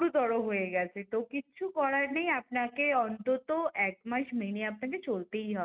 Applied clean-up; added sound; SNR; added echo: none; none; none; none.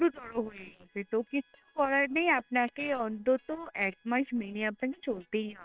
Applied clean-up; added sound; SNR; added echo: neural separator model SepFormer WHAM!.